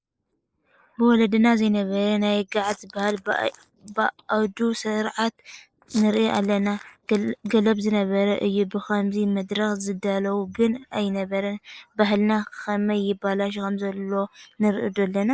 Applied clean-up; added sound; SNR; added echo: neural mask model Resemble Enhance denoiser.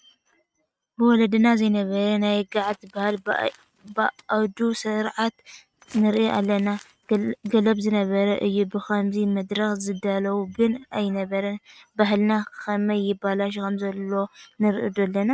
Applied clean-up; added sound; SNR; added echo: neural mask model RNNoise.